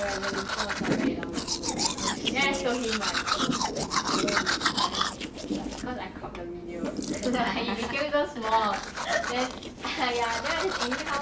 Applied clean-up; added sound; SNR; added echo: none; Thunder / Rain + Domestic sounds, home sounds; -1 dB; none.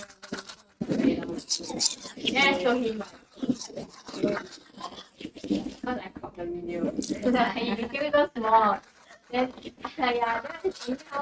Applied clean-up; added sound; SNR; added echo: neural mask model RNNoise.